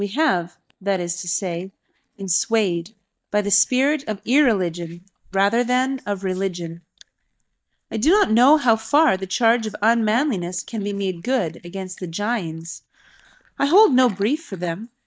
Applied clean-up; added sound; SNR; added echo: neural mask model DeepFilterNet 3.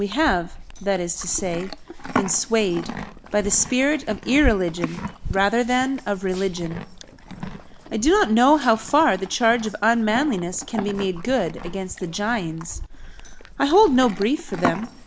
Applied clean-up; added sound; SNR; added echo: none; Livestock, farm animals, working animals; 10 dB; none.